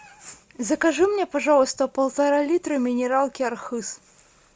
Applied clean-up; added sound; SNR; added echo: none; none; none; none.